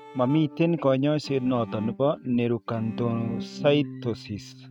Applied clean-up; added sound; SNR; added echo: neural mask model RNNoise.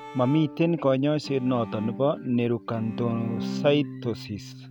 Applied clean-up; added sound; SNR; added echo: none; Bowed string instrument; 10 dB; none.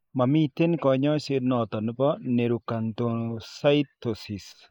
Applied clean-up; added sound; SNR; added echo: neural mask model Resemble Enhance denoiser.